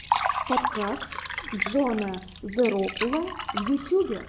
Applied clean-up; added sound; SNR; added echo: none; Liquid; 3 dB; none.